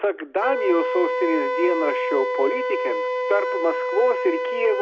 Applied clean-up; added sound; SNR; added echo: none; Wind instrument, woodwind instrument; 1 dB; none.